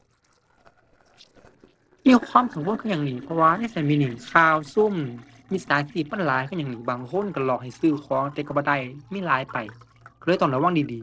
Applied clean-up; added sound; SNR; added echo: neural separator model SepFormer DNS4.